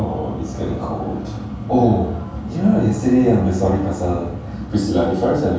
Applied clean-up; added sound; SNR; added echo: none; none; none; reverberation time 0.7 s.